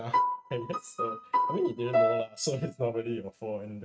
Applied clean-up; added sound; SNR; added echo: neural mask model RNNoise.